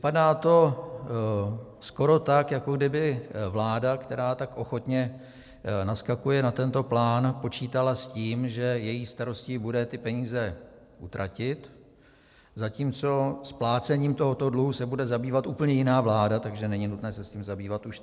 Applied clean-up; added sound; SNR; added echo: none; none; none; none.